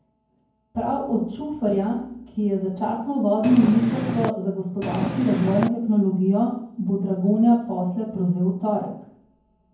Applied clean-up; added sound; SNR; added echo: none; Purr; 3 dB; reverberation time 0.9 s.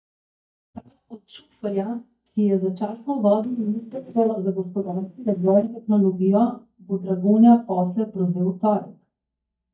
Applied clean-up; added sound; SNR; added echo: neural mask model DeepFilterNet 3.